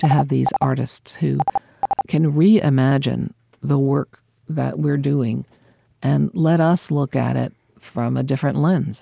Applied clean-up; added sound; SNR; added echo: none; Telephone; 6 dB; none.